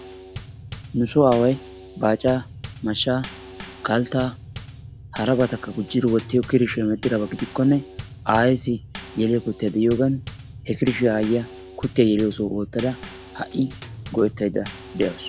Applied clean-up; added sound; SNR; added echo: none; Bass drum / Snare drum / Drum kit; 15 dB; none.